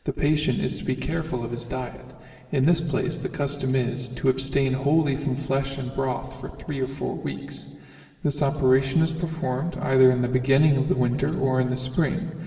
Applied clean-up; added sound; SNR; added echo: none; none; none; reverberation time 2.4 s.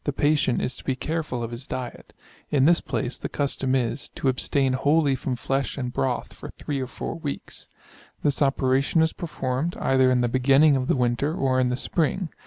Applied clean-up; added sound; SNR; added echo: none; none; none; none.